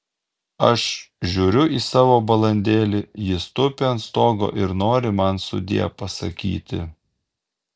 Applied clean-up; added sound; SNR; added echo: none; none; none; none.